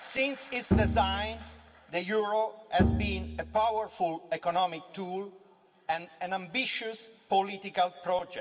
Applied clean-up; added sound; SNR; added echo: none; Bowed string instrument; 0 dB; reverberation time 1.5 s.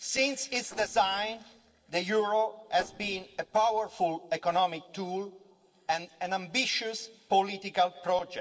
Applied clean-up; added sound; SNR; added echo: neural separator model SepFormer DNS4.